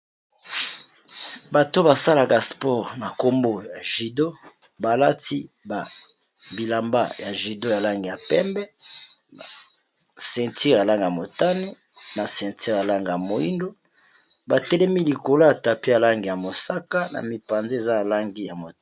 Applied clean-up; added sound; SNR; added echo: none; none; none; none.